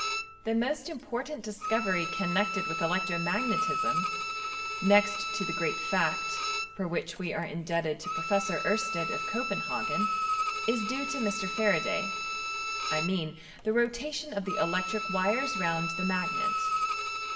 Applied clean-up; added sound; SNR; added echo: none; Bowed string instrument; 1 dB; reverberation time 2.0 s.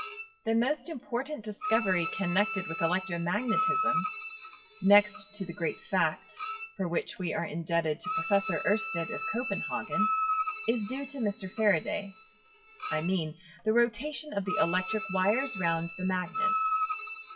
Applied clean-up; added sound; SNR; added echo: classical method WPE with log-MMSE.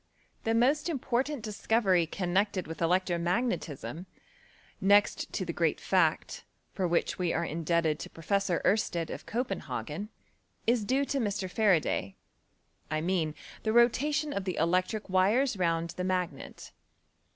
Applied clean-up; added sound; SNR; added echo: none; none; none; none.